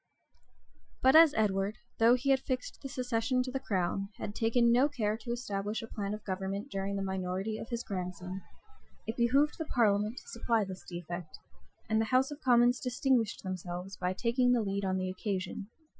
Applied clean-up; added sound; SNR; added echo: classical method Wiener filter.